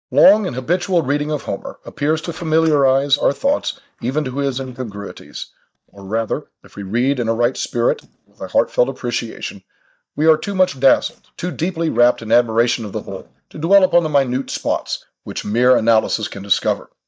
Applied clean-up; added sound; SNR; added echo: neural mask model DeepFilterNet 3.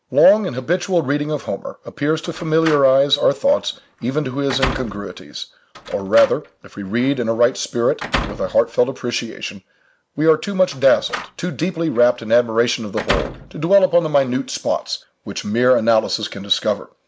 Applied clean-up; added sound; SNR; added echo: none; Slam; 11 dB; none.